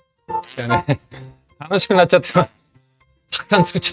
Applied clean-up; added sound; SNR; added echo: neural mask model RNNoise.